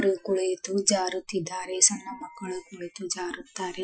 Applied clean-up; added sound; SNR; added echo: classical method Wiener filter.